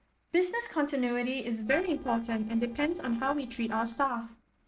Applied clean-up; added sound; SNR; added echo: neural separator model SepFormer DNS4.